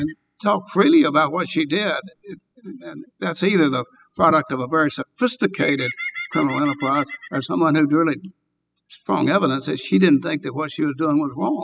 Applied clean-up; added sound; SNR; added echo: classical method spectral subtraction.